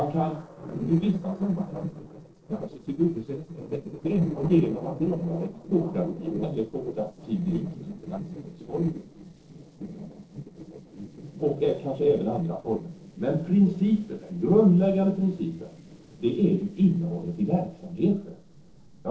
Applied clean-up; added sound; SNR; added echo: neural separator model SepFormer DNS4.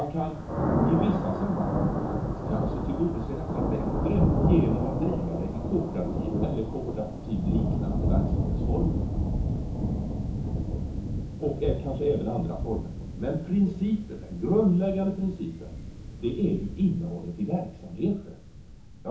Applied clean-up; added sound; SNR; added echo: none; Thunder; -1 dB; reverberation time 0.7 s.